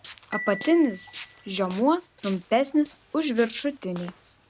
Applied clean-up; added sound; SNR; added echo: none; Marimba, xylophone + Walk, footsteps; 15 dB; none.